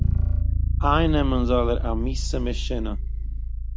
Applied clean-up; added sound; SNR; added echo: none; Bass guitar; -4 dB; none.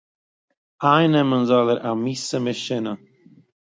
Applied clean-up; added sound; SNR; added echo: none; none; none; none.